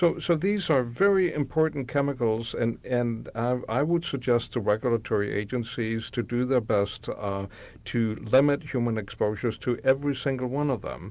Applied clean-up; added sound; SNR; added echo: none; none; none; none.